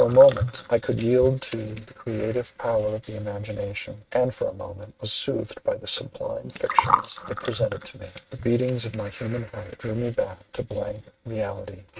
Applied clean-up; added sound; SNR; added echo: neural mask model RNNoise.